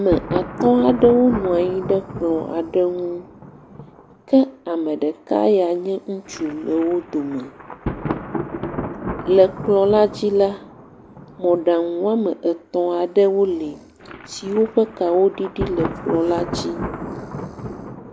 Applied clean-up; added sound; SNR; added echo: none; Thunder; 11 dB; none.